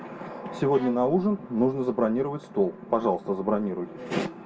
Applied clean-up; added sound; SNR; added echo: none; Bowed string instrument; 18 dB; reverberation time 0.2 s.